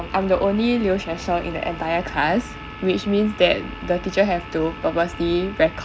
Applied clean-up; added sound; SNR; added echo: none; Trumpet; 20 dB; none.